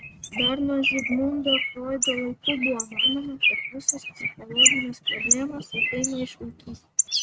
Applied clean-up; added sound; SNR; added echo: neural mask model RNNoise.